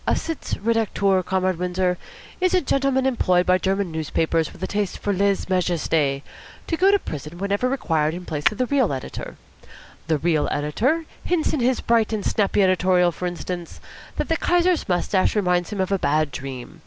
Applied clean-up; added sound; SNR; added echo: none; Tap / Hammer; 11 dB; none.